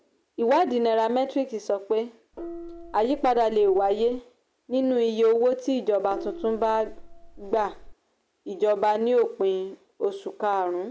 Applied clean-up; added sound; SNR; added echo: none; Gong; 15 dB; none.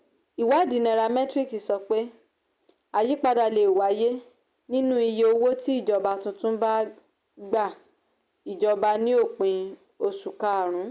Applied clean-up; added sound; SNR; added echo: none; none; none; none.